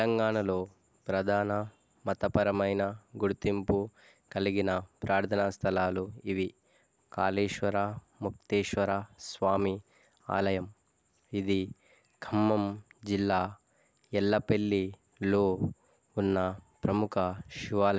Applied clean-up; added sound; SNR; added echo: none; none; none; none.